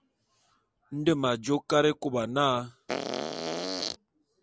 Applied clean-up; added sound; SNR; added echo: none; Fart; 3 dB; none.